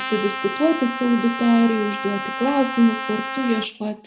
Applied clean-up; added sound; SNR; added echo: none; Trumpet; 8 dB; reverberation time 0.5 s.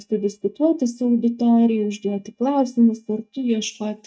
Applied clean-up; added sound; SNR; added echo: neural mask model DeepFilterNet 3.